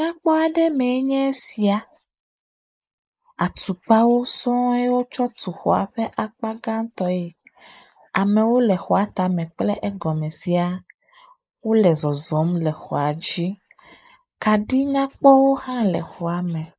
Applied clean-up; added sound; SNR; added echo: neural mask model Resemble Enhance denoiser.